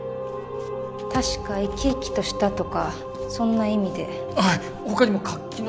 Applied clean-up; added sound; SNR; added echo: none; none; none; none.